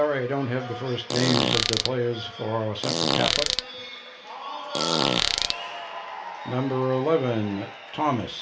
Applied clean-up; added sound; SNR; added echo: none; Fart; -2 dB; reverberation time 0.3 s.